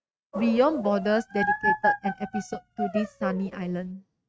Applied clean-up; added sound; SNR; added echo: neural mask model RNNoise.